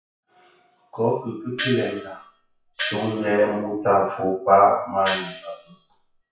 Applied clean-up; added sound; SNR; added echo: classical method WPE with log-MMSE.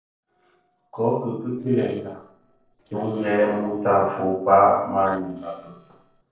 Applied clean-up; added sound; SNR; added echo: neural separator model SepFormer DNS4.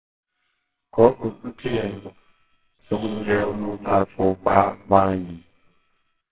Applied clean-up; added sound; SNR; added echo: neural separator model SepFormer WHAMR!.